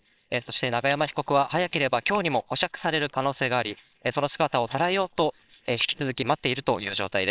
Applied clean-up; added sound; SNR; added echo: neural separator model SepFormer WHAMR!.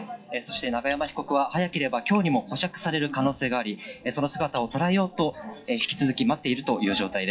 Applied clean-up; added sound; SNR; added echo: classical method WPE with log-MMSE.